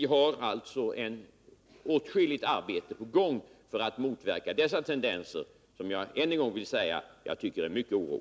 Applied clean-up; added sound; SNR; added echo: none; none; none; none.